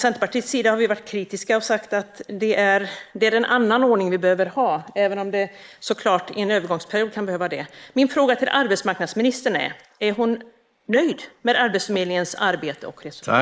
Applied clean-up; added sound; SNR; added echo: neural mask model Resemble Enhance denoiser.